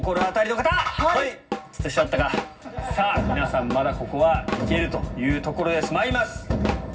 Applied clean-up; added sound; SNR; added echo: none; Drum kit; 8 dB; reverberation time 0.4 s.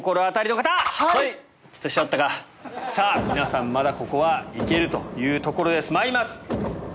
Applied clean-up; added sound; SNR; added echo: none; none; none; none.